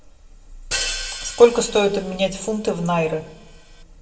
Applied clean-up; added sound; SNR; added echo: none; Hi-hat; 11 dB; reverberation time 0.7 s.